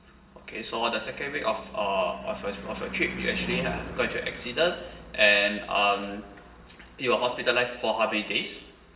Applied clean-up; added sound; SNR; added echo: none; Car passing by / Engine / Truck; 14 dB; reverberation time 1.1 s.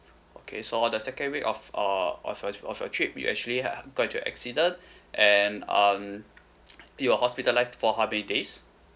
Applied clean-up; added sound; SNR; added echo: none; none; none; none.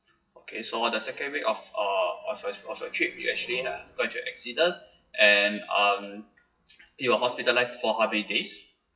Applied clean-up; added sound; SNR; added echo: classical method WPE with log-MMSE.